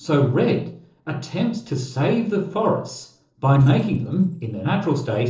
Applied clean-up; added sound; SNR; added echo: neural separator model SepFormer DNS4.